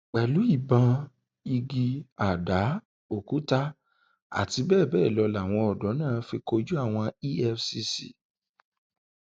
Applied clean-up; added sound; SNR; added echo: none; none; none; none.